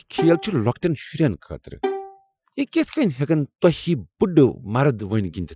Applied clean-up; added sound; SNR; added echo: classical method Wiener filter.